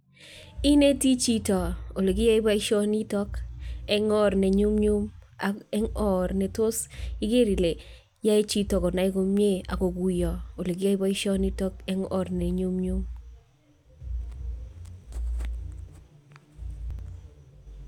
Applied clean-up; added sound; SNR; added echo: none; none; none; none.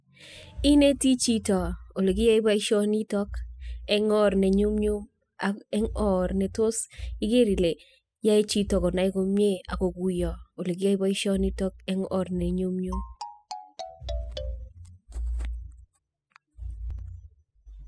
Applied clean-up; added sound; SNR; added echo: classical method spectral subtraction.